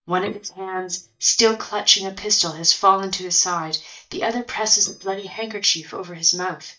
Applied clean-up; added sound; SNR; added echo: neural mask model DeepFilterNet 3.